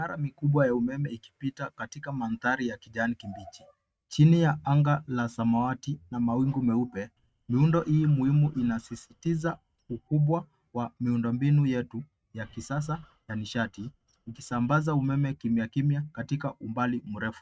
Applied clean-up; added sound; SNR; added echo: neural mask model RNNoise.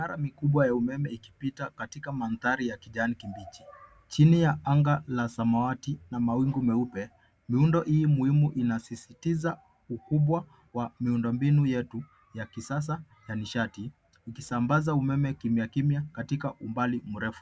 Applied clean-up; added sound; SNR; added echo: none; none; none; none.